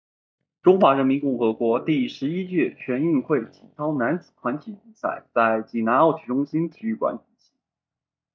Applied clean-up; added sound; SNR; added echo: neural mask model DeepFilterNet 3.